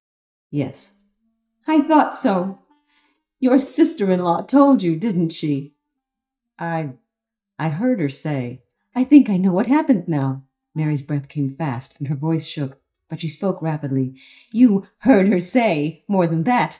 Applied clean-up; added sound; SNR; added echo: neural mask model DeepFilterNet 3.